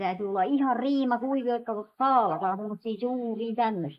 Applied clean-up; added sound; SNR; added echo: neural mask model Resemble Enhance denoiser.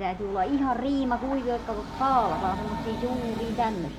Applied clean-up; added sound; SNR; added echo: none; Train; 8 dB; none.